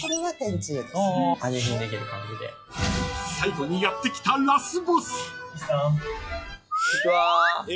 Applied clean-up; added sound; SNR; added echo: classical method log-MMSE.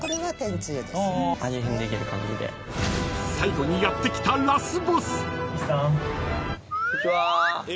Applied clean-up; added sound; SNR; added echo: none; none; none; none.